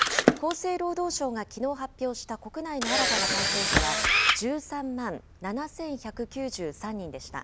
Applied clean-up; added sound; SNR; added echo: none; Camera; -3 dB; none.